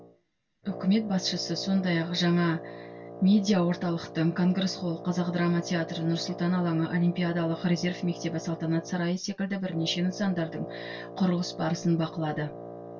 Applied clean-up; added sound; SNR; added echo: none; Wind instrument, woodwind instrument; 13 dB; reverberation time 0.1 s.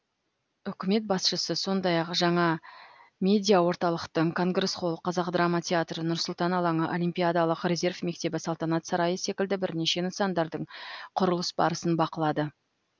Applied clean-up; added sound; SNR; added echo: none; none; none; none.